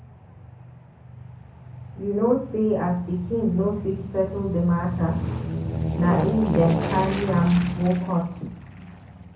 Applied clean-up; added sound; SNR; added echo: none; Aircraft; 6 dB; reverberation time 0.6 s.